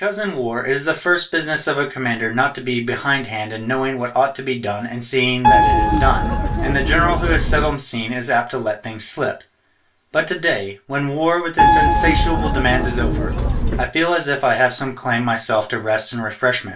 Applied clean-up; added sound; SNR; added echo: none; Keyboard (musical); -4 dB; reverberation time 0.2 s.